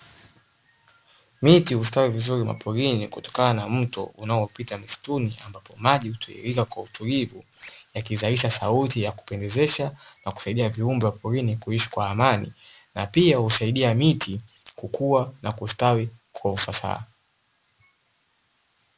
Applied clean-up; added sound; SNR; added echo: none; none; none; none.